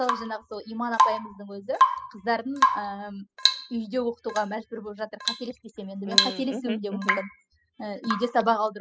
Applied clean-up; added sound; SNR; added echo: classical method spectral subtraction.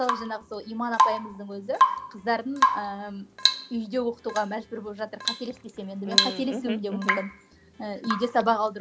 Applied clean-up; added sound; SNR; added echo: none; Drip / Water tap, faucet / Rain; -1 dB; none.